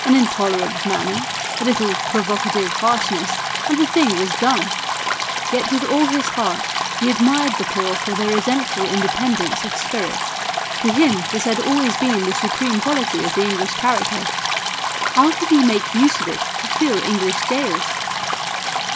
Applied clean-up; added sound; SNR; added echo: none; Stream; 2 dB; none.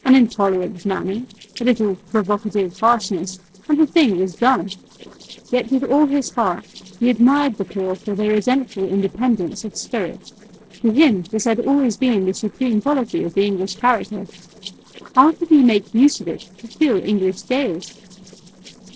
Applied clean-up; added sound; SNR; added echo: neural separator model SepFormer DNS4.